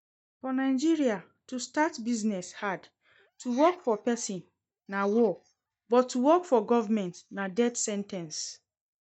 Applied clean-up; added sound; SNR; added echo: neural mask model DeepFilterNet 3.